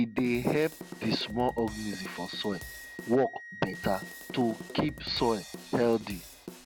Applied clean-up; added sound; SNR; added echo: none; Wind instrument, woodwind instrument + Drum kit; 13 dB; none.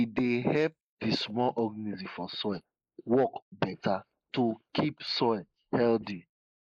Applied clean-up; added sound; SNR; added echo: neural mask model Resemble Enhance denoiser.